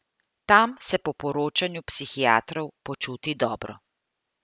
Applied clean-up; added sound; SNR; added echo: none; none; none; none.